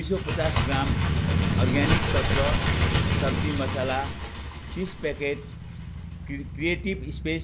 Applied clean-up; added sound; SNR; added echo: none; Bird + Motorcycle / Crow; -5 dB; none.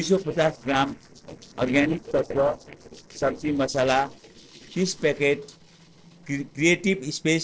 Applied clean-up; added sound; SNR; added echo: neural separator model SepFormer DNS4.